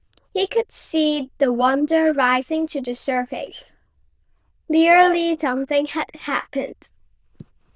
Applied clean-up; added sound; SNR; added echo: neural diffusion model UNIVERSE++.